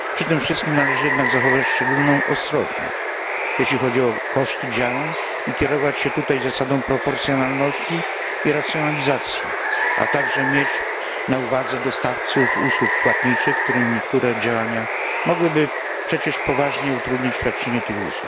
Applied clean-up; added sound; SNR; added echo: none; Water; 1 dB; none.